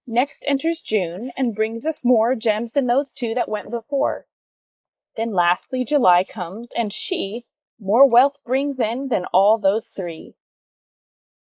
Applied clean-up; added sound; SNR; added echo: neural mask model Resemble Enhance denoiser.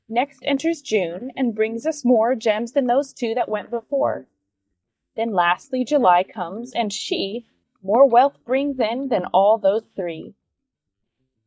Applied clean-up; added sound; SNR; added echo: neural mask model DeepFilterNet 3.